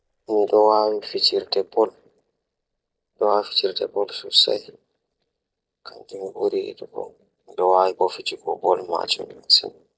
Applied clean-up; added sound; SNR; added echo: neural mask model DeepFilterNet 3.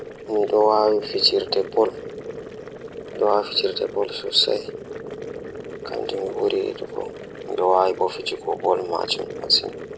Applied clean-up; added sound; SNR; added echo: none; Boiling; 11 dB; none.